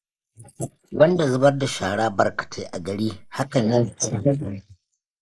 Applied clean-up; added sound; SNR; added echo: neural mask model Resemble Enhance denoiser.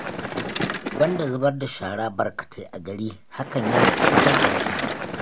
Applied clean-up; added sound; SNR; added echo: none; Bicycle; -3 dB; none.